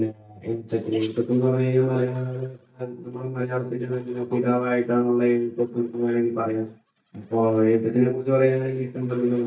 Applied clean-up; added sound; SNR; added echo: neural mask model DeepFilterNet 3.